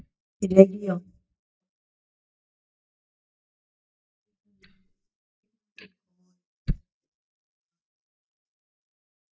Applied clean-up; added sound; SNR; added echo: neural mask model DeepFilterNet 3.